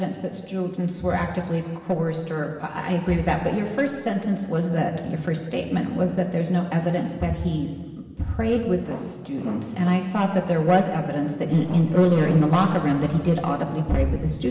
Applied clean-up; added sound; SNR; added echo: none; Fireworks; 17 dB; reverberation time 1.6 s.